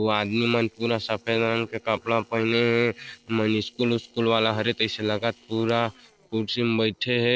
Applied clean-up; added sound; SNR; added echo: neural separator model SepFormer DNS4.